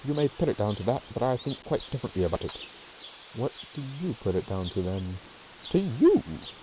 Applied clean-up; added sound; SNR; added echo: neural mask model Resemble Enhance denoiser.